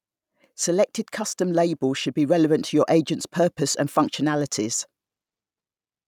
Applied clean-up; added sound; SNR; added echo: none; none; none; none.